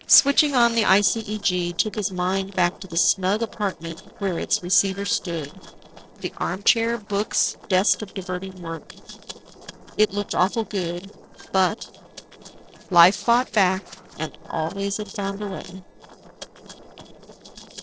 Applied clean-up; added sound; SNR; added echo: neural separator model SepFormer DNS4.